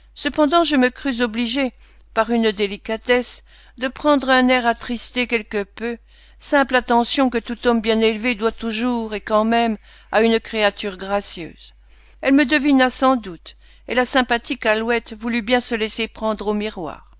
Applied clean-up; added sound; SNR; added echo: none; none; none; none.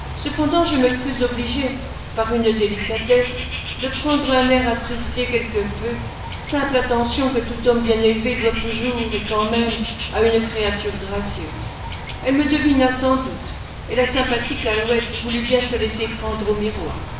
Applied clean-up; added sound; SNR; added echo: none; Bird; 7 dB; reverberation time 0.7 s.